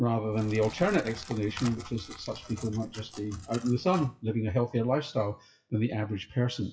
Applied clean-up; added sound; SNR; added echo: classical method WPE with log-MMSE.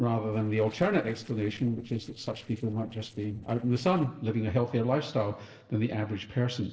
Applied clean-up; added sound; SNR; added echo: neural separator model SepFormer DNS4.